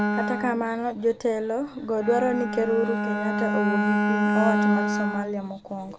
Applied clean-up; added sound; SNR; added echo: none; Bowed string instrument; -1 dB; none.